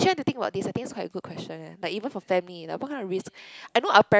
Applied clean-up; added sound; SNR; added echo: none; none; none; none.